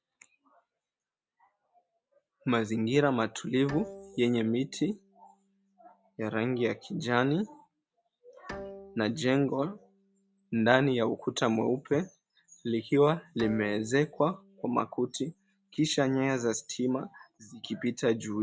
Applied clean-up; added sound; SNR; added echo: none; Bowed string instrument; 20 dB; none.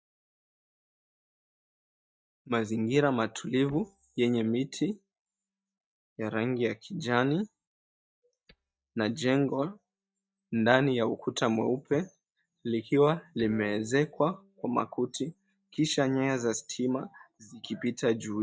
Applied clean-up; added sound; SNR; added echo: neural mask model DeepFilterNet 3.